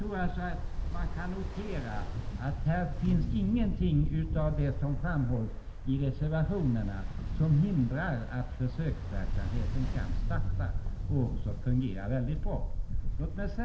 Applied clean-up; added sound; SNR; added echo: none; Ocean; 0 dB; reverberation time 1.9 s.